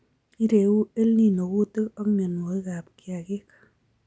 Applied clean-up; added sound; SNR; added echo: none; none; none; none.